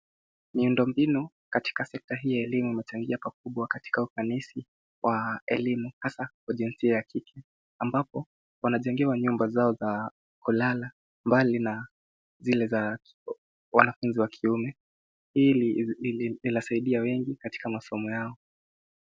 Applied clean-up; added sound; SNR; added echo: none; none; none; none.